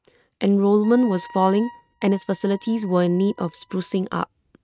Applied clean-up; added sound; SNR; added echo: neural mask model RNNoise.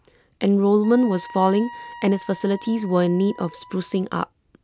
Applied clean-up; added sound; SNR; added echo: none; Wind instrument, woodwind instrument; 19 dB; none.